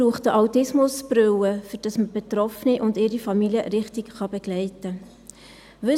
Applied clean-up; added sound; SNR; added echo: none; none; none; none.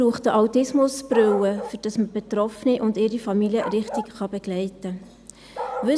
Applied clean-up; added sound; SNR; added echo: none; Bark; 14 dB; none.